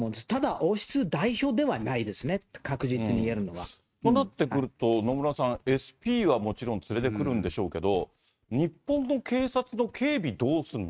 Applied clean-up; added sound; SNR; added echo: neural mask model RNNoise.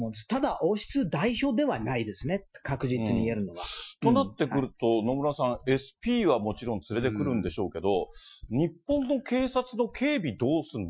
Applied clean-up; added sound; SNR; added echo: classical method Wiener filter.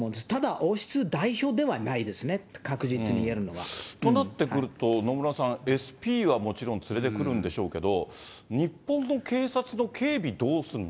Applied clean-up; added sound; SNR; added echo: none; none; none; none.